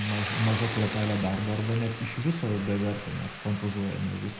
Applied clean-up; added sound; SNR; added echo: none; Boiling / Hiss; 6 dB; reverberation time 0.8 s.